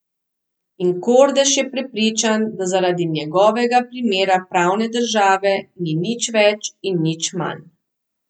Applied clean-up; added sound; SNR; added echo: none; none; none; none.